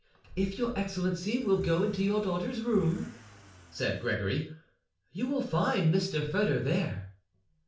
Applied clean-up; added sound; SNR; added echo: none; Accelerating, revving, vroom / Car; 18 dB; reverberation time 0.4 s.